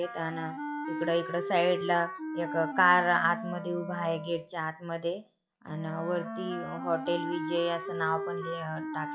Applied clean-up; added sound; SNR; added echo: classical method log-MMSE.